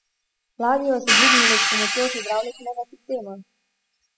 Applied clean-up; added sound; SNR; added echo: classical method spectral subtraction.